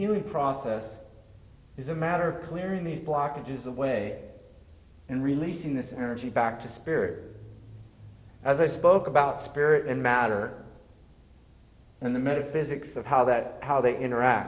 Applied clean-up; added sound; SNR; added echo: none; none; none; none.